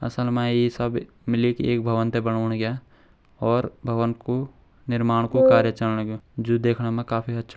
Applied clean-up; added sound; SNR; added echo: none; Wind instrument, woodwind instrument; -5 dB; none.